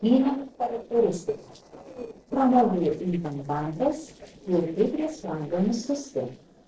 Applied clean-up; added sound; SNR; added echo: neural separator model SepFormer DNS4.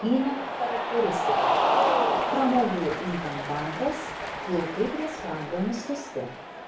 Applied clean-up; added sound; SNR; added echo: none; Cheering; -1 dB; reverberation time 0.3 s.